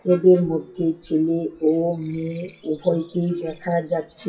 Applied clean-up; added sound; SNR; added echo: classical method WPE with log-MMSE.